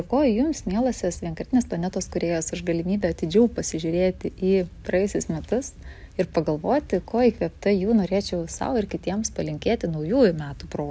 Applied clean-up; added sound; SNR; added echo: none; none; none; none.